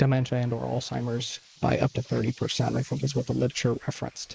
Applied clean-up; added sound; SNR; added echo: neural mask model Resemble Enhance denoiser.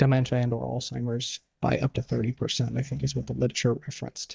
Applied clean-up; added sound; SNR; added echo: neural mask model DeepFilterNet 3.